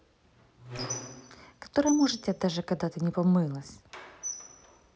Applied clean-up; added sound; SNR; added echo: none; Squeak; 13 dB; none.